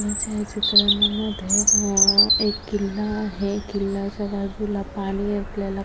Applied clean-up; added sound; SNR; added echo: none; Bird vocalization, bird call, bird song; -2 dB; none.